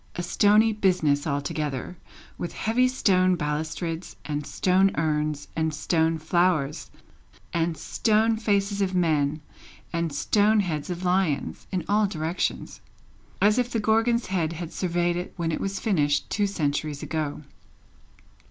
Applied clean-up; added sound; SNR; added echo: none; none; none; none.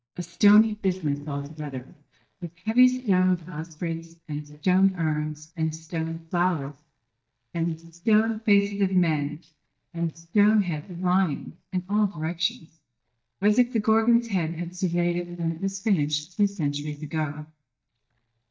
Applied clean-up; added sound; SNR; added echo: neural mask model DeepFilterNet 3.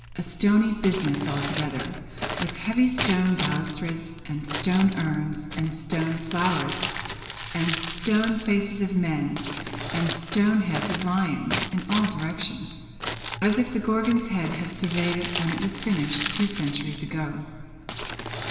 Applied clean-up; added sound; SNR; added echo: none; Crumpling, crinkling; 7 dB; reverberation time 2.1 s.